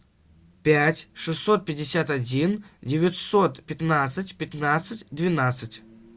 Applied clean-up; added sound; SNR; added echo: none; none; none; none.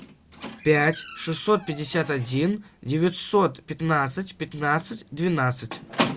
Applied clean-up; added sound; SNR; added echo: none; Squeak; 11 dB; none.